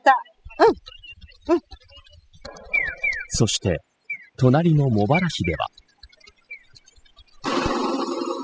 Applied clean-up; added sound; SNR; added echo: classical method spectral subtraction.